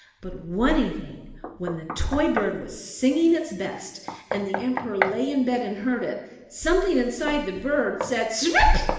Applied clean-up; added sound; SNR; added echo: none; Knock; 11 dB; reverberation time 1.3 s.